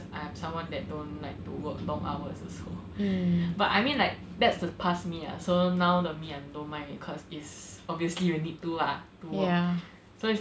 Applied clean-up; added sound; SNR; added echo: none; none; none; none.